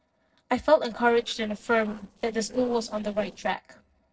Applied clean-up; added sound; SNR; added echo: neural separator model SepFormer DNS4.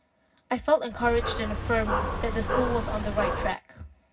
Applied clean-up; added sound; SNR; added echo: none; Dog; 0 dB; reverberation time 0.4 s.